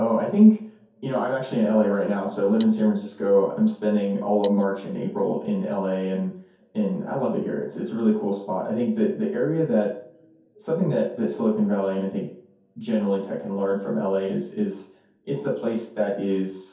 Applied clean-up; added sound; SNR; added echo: none; Cutlery, silverware; 19 dB; reverberation time 0.6 s.